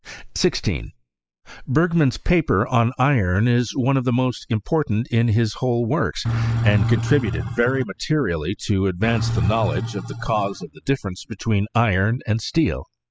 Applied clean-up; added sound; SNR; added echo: classical method spectral subtraction.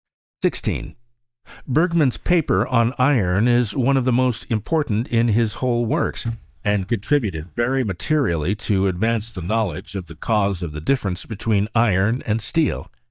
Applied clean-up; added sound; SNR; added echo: neural mask model DeepFilterNet 3.